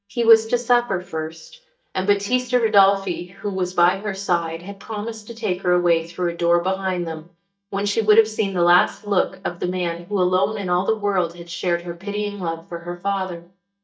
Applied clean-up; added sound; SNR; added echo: neural mask model DeepFilterNet 3.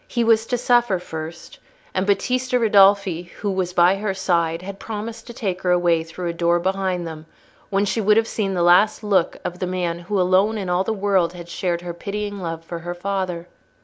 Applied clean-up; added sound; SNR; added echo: none; none; none; none.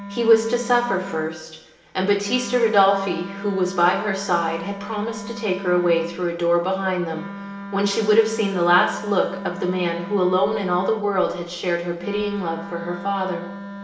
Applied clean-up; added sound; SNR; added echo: none; Wind instrument, woodwind instrument; 13 dB; reverberation time 1.1 s.